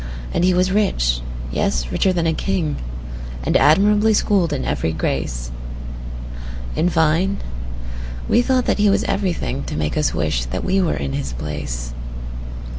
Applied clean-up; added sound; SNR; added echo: none; none; none; none.